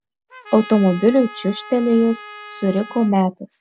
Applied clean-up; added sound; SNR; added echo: none; Trumpet; 19 dB; none.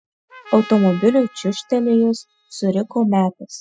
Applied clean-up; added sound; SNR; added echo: classical method spectral subtraction.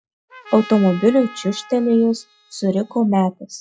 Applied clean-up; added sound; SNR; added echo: classical method log-MMSE.